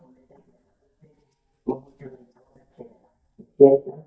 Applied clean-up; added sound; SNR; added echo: neural mask model DeepFilterNet 3.